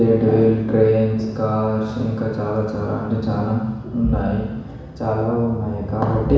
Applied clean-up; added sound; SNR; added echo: none; none; none; reverberation time 1.1 s.